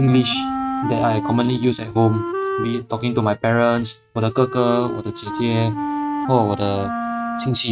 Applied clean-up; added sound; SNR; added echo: neural mask model RNNoise.